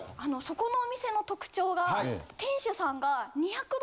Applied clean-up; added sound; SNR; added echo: none; none; none; none.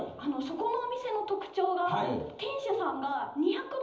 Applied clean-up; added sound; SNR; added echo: none; none; none; reverberation time 1.2 s.